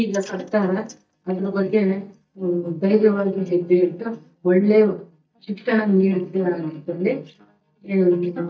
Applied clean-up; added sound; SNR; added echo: neural mask model DeepFilterNet 3.